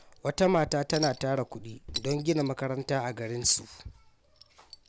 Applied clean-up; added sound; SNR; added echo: none; Chink, clink; 14 dB; none.